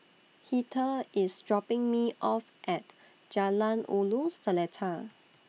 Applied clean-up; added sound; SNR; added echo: none; none; none; none.